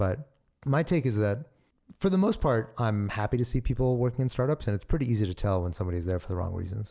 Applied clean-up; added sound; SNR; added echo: none; none; none; none.